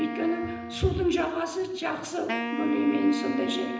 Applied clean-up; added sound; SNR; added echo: none; Wind instrument, woodwind instrument; 8 dB; reverberation time 0.9 s.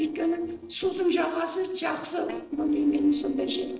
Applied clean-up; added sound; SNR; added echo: neural separator model SepFormer DNS4.